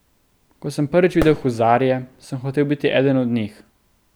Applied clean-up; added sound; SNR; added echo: none; Fireworks; 14 dB; none.